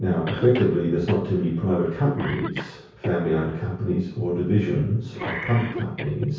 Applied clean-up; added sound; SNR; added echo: none; Cough; 14 dB; reverberation time 0.6 s.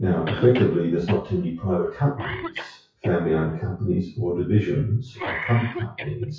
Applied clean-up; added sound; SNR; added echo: classical method WPE with log-MMSE.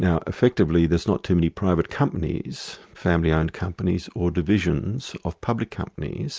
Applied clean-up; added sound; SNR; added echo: none; none; none; none.